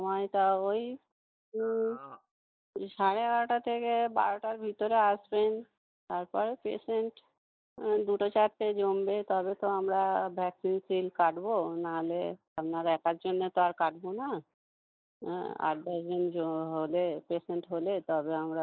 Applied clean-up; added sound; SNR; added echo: neural mask model Resemble Enhance denoiser.